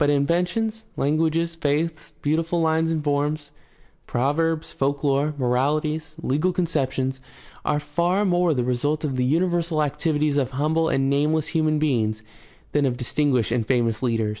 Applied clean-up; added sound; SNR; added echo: none; none; none; none.